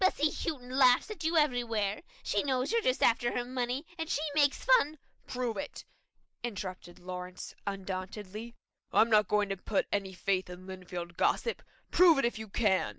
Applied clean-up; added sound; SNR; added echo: none; none; none; none.